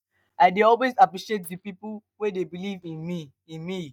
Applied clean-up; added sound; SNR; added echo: neural mask model DeepFilterNet 3.